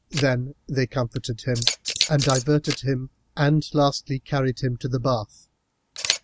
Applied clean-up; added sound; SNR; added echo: neural mask model Resemble Enhance denoiser.